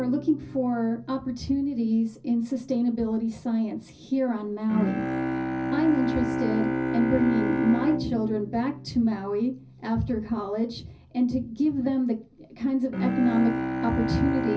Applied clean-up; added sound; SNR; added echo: none; Bowed string instrument; 5 dB; reverberation time 0.4 s.